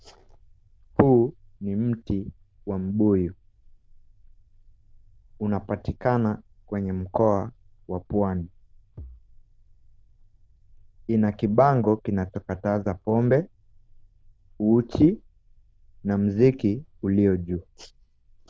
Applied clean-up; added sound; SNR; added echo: neural diffusion model UNIVERSE++.